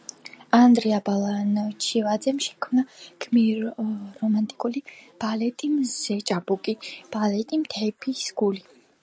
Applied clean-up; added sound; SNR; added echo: none; none; none; none.